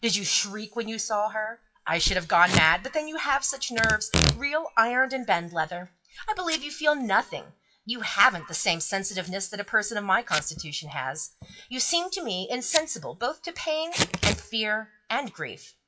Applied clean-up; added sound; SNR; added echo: classical method WPE with log-MMSE.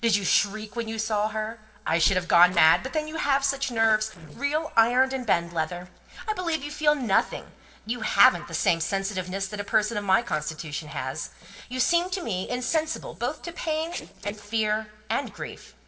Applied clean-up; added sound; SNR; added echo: neural separator model SepFormer DNS4.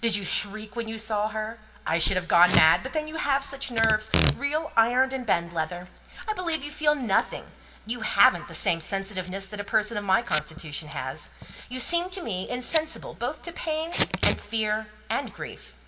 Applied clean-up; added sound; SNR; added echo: none; Packing tape, duct tape / Tearing; 8 dB; reverberation time 1.4 s.